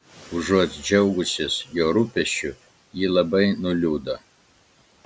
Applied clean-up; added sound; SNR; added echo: none; none; none; none.